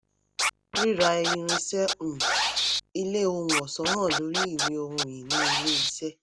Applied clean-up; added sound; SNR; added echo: none; Scratching (performance technique); -1 dB; none.